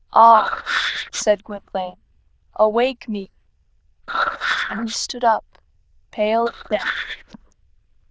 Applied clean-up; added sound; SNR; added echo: neural diffusion model UNIVERSE++.